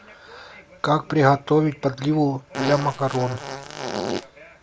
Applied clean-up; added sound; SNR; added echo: none; Fart; 6 dB; none.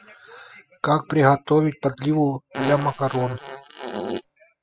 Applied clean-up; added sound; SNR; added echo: classical method spectral subtraction.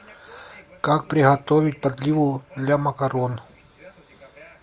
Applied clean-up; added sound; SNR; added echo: none; none; none; none.